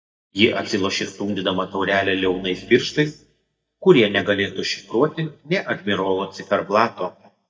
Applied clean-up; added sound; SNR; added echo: neural mask model DeepFilterNet 3.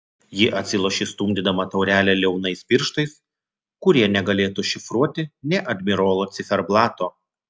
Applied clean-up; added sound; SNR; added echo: none; none; none; none.